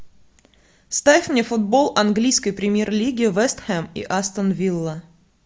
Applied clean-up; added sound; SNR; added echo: none; none; none; none.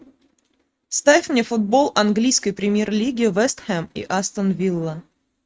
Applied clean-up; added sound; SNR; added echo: neural mask model RNNoise.